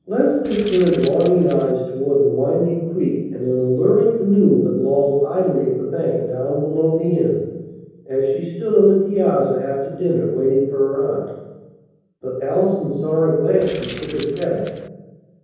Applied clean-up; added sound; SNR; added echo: none; Keys jangling; 14 dB; reverberation time 1.3 s.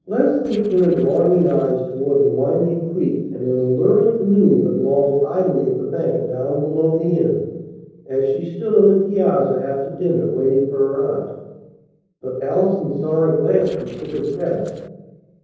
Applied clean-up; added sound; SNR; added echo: neural separator model SepFormer DNS4.